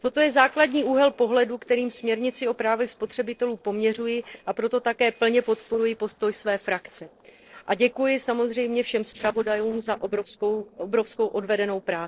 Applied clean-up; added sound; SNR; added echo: neural separator model SepFormer DNS4.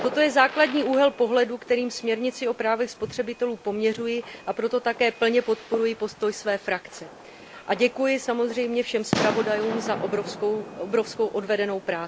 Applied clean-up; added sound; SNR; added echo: none; Fireworks; 12 dB; none.